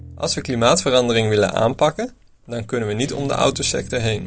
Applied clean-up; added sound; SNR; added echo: none; Guitar; 18 dB; none.